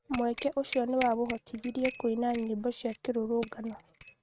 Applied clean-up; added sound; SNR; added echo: neural mask model RNNoise.